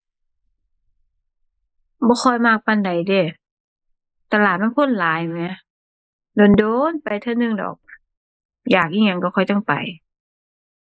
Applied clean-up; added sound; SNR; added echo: neural mask model Resemble Enhance denoiser.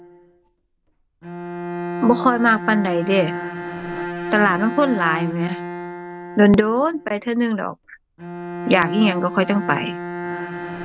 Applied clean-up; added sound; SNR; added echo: none; Bowed string instrument; 8 dB; none.